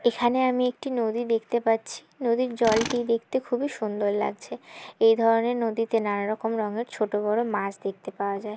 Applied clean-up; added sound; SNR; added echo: none; Tools; 14 dB; none.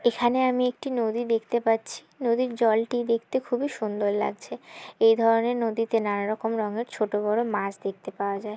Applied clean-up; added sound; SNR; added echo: none; none; none; none.